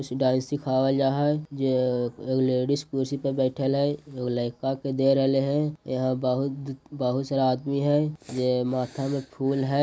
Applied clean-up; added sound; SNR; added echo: none; none; none; none.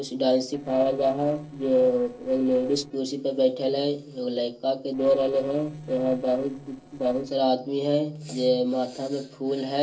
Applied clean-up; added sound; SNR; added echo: neural separator model SepFormer DNS4.